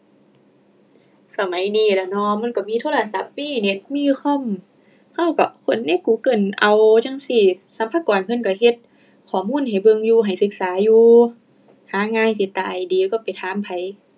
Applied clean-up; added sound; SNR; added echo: none; none; none; none.